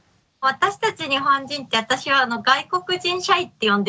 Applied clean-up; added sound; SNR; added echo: none; none; none; none.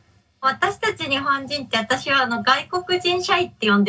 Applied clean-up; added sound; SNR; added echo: none; none; none; reverberation time 0.4 s.